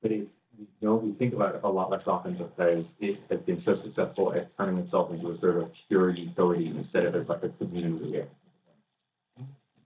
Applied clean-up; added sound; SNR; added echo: neural mask model DeepFilterNet 3.